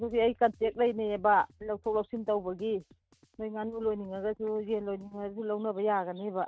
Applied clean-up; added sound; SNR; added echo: neural mask model RNNoise.